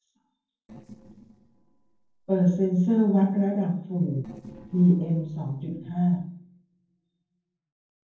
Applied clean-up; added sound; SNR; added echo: neural separator model SepFormer DNS4.